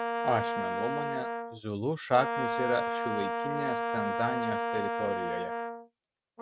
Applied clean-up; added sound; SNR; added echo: neural mask model RNNoise.